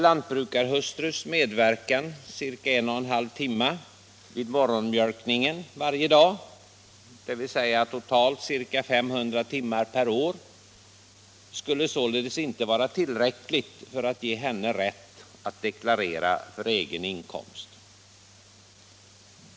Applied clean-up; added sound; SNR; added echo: none; none; none; none.